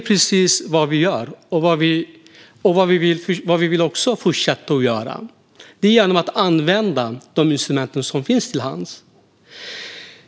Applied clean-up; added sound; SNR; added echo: none; none; none; none.